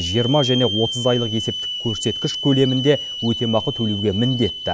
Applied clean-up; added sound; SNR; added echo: none; Hiss / Alarm; 7 dB; none.